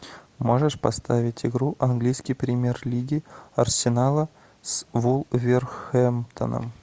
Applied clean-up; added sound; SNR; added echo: none; none; none; none.